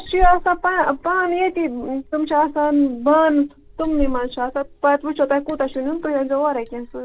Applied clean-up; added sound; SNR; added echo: none; Liquid; 11 dB; none.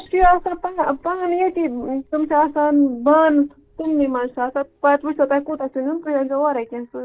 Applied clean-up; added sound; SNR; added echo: neural mask model DeepFilterNet 3.